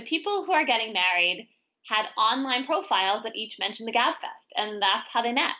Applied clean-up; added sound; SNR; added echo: none; none; none; none.